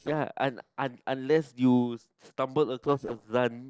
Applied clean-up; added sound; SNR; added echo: neural separator model SepFormer DNS4.